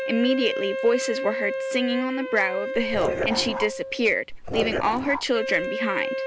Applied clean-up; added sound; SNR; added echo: none; Dog + Wind instrument, woodwind instrument; 4 dB; none.